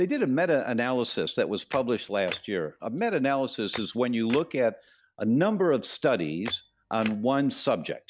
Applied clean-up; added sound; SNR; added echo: none; Camera; 16 dB; none.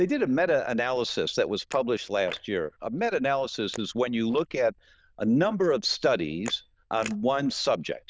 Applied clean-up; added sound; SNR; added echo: neural diffusion model UNIVERSE++.